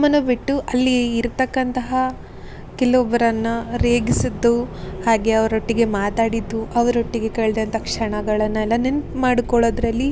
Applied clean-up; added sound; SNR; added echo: none; none; none; none.